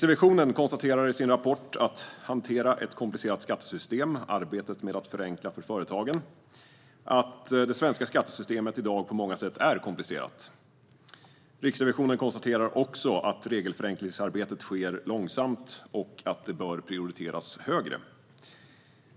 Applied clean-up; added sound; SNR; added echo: none; none; none; none.